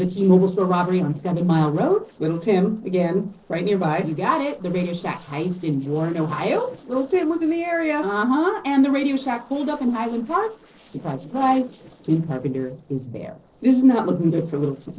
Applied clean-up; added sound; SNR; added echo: neural separator model SepFormer DNS4.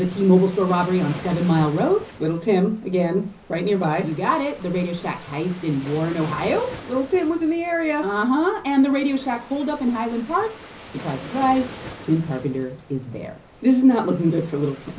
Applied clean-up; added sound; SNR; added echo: none; Waves, surf; 18 dB; reverberation time 0.5 s.